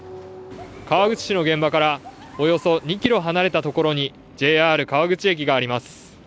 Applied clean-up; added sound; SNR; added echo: none; Bird; 20 dB; none.